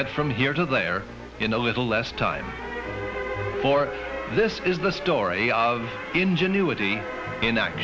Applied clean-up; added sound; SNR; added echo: none; none; none; none.